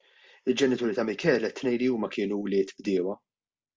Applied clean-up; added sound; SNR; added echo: none; none; none; none.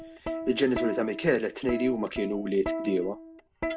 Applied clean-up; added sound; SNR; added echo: none; Plucked string instrument; 7 dB; none.